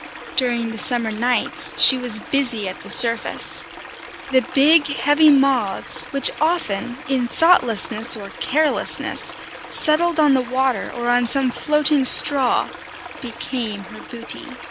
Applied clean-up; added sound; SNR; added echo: none; Stream; 14 dB; none.